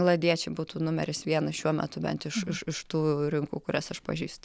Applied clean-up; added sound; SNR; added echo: none; none; none; none.